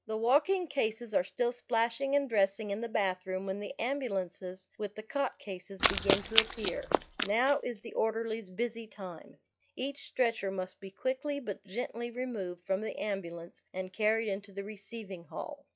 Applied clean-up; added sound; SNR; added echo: classical method log-MMSE.